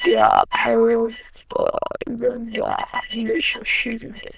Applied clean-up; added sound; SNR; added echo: neural diffusion model UNIVERSE++.